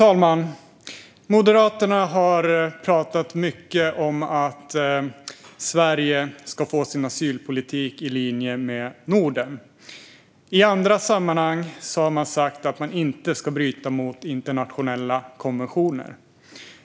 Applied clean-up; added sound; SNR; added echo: none; none; none; none.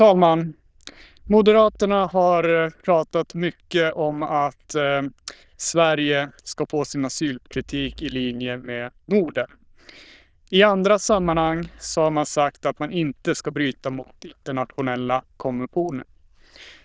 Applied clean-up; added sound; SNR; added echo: neural diffusion model UNIVERSE++.